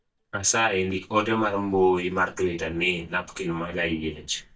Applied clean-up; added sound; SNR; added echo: neural mask model DeepFilterNet 3.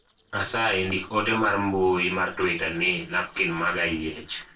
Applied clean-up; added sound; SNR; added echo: neural separator model SepFormer DNS4.